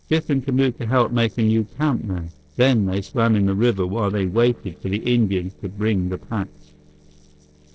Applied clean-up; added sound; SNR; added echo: neural separator model SepFormer DNS4.